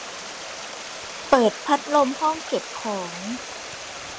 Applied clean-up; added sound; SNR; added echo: none; Stream; 10 dB; none.